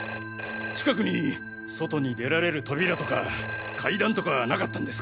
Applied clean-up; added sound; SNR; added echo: none; Telephone; -1 dB; none.